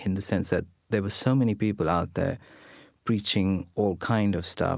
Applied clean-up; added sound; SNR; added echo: none; none; none; none.